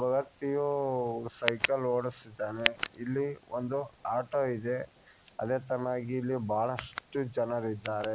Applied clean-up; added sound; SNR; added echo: none; Tick; 9 dB; none.